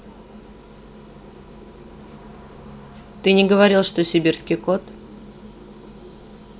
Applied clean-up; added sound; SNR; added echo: none; none; none; none.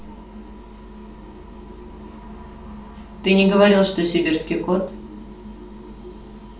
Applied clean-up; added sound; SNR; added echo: none; none; none; reverberation time 0.3 s.